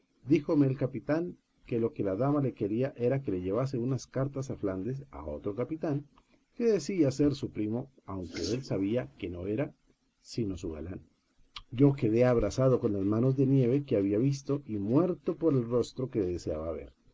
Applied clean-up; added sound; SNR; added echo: neural mask model Resemble Enhance denoiser.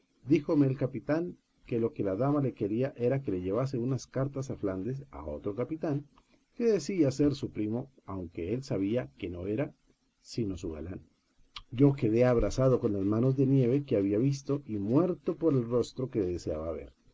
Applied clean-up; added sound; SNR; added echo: none; none; none; none.